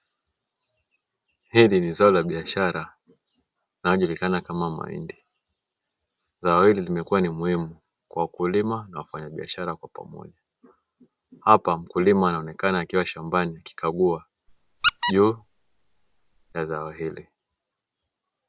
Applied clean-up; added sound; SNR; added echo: none; Squeak; 6 dB; none.